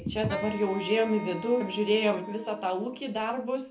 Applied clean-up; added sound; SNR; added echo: none; Wind instrument, woodwind instrument; 13 dB; reverberation time 0.3 s.